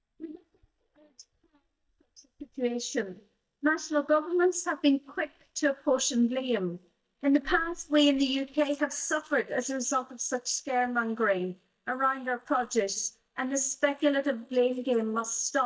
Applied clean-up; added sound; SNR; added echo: neural mask model DeepFilterNet 3.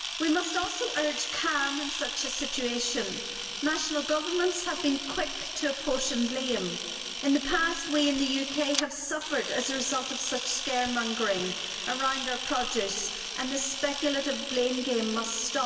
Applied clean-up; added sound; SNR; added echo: none; Camera; 5 dB; reverberation time 1.8 s.